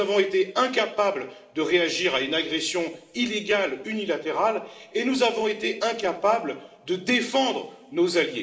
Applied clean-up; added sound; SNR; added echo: none; none; none; reverberation time 1.2 s.